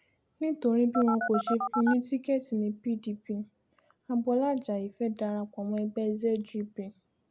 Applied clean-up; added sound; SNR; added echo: none; Telephone; 2 dB; none.